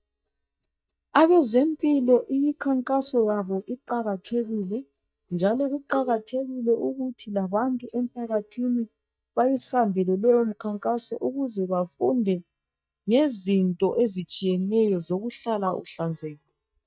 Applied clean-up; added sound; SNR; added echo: neural mask model DeepFilterNet 3.